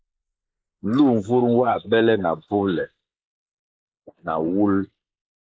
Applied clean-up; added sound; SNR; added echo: neural mask model Resemble Enhance denoiser.